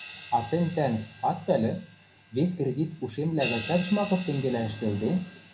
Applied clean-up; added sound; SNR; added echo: none; Crash cymbal; 13 dB; reverberation time 0.4 s.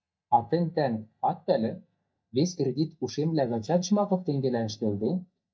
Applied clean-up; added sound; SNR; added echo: neural mask model DeepFilterNet 3.